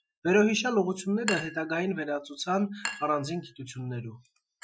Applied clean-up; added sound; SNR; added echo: classical method Wiener filter.